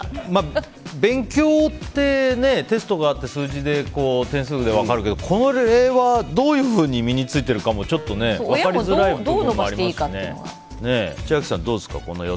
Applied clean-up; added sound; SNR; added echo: none; Wind instrument, woodwind instrument; 19 dB; none.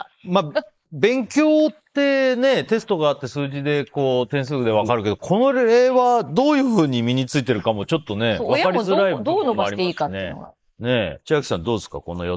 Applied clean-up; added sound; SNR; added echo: neural mask model Resemble Enhance denoiser.